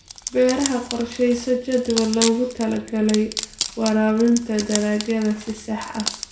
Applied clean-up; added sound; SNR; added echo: none; Wood; 10 dB; reverberation time 0.4 s.